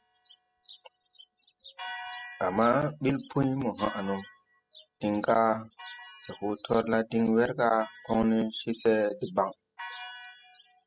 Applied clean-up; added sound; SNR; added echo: classical method spectral subtraction.